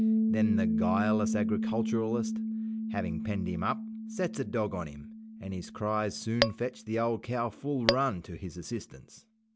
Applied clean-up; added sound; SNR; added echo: none; Piano + Tap / Glass; 0 dB; none.